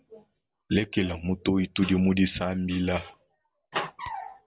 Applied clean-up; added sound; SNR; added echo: none; none; none; none.